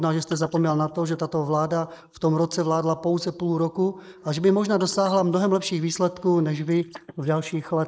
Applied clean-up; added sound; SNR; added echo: neural mask model Resemble Enhance denoiser.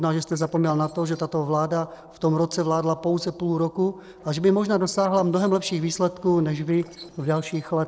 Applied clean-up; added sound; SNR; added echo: neural separator model SepFormer DNS4.